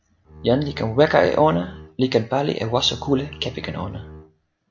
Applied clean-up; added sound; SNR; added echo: none; Bowed string instrument; 18 dB; none.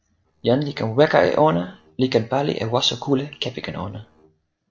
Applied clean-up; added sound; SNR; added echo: neural separator model SepFormer DNS4.